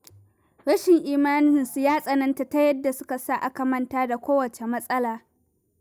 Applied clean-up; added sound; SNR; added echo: none; none; none; none.